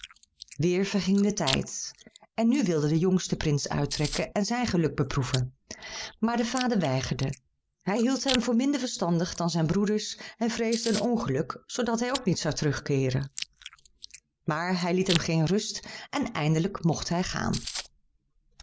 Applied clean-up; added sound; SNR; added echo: none; Chewing, mastication; 14 dB; none.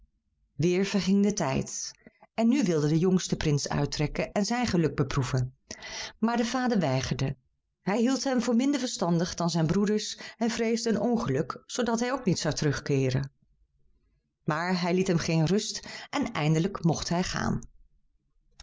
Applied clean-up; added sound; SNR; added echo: none; none; none; none.